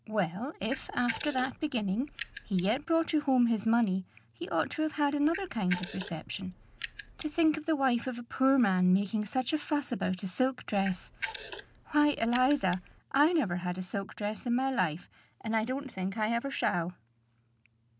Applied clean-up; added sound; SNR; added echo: none; Camera; 10 dB; none.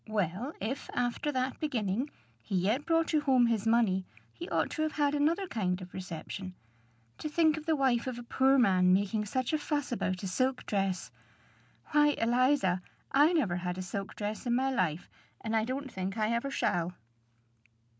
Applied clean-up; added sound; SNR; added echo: none; none; none; none.